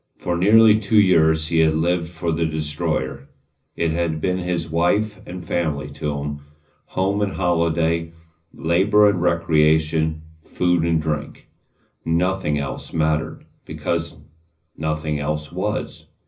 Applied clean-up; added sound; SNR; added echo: none; none; none; reverberation time 0.4 s.